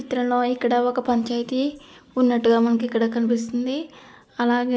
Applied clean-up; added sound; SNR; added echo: none; none; none; none.